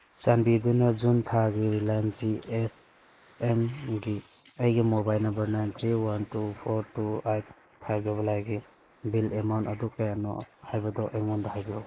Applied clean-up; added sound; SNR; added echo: neural mask model Resemble Enhance denoiser.